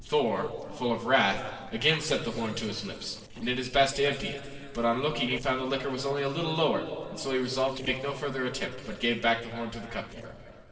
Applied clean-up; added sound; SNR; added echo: neural separator model SepFormer DNS4.